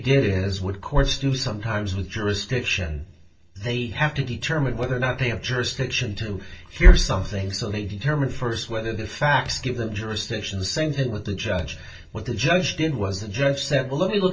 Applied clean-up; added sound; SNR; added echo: neural separator model SepFormer DNS4.